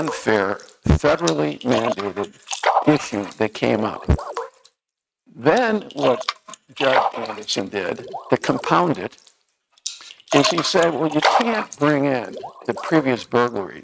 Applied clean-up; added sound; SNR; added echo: neural mask model RNNoise.